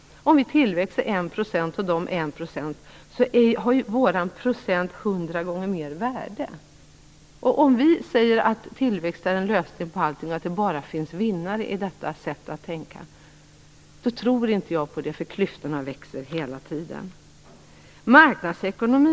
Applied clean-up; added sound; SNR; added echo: none; none; none; none.